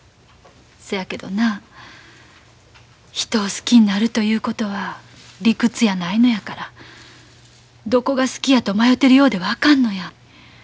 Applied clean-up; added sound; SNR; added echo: none; none; none; none.